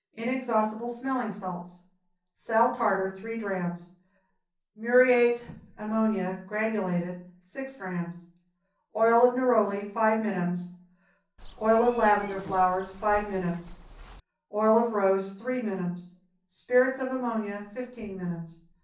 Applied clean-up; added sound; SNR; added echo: neural separator model SepFormer DNS4.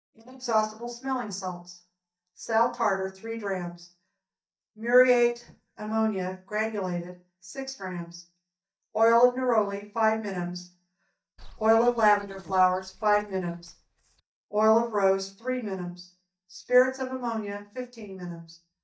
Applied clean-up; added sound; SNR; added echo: neural mask model DeepFilterNet 3.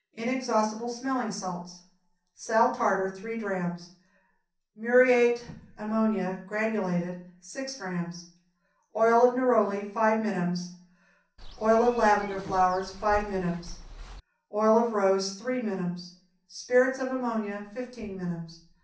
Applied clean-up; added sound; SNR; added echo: none; Walk, footsteps / Insect; 14 dB; reverberation time 0.6 s.